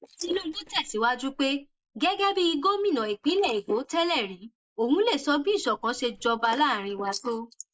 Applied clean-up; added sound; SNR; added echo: neural mask model Resemble Enhance denoiser.